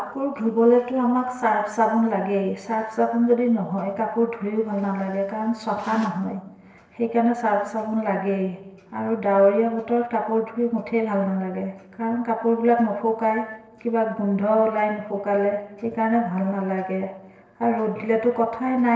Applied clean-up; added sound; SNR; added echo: neural separator model SepFormer DNS4.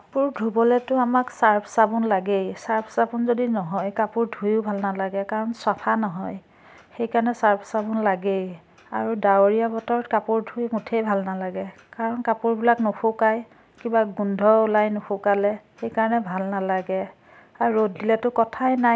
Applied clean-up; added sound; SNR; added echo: none; none; none; none.